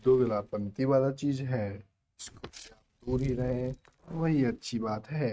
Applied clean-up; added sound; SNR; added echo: neural mask model RNNoise.